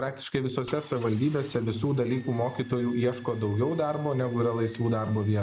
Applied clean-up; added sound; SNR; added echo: none; Engine starting / Car; 20 dB; none.